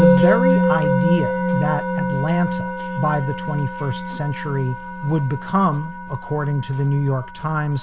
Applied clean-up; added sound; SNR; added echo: none; Musical instrument; 0 dB; none.